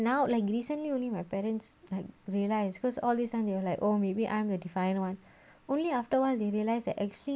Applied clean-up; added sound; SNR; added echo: none; none; none; none.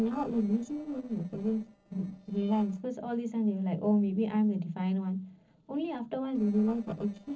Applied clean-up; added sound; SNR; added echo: neural separator model SepFormer DNS4.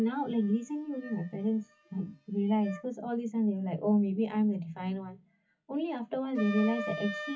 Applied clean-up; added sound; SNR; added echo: classical method WPE with log-MMSE.